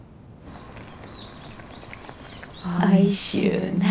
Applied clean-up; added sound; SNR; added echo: none; none; none; none.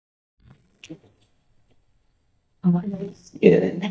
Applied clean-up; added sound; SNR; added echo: neural mask model DeepFilterNet 3.